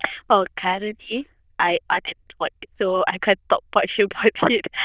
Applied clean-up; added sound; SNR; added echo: neural diffusion model UNIVERSE++.